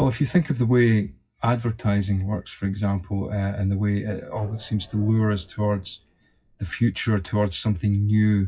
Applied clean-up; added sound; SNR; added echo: classical method WPE with log-MMSE.